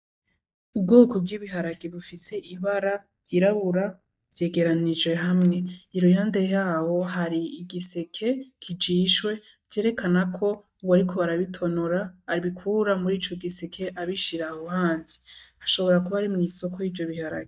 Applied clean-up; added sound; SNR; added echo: neural mask model DeepFilterNet 3.